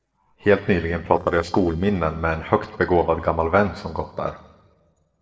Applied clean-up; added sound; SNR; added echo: neural separator model SepFormer DNS4.